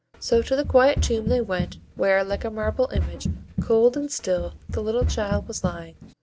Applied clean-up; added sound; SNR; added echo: none; Run; 6 dB; none.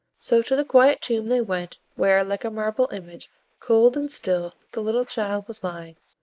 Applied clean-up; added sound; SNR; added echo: neural mask model Resemble Enhance denoiser.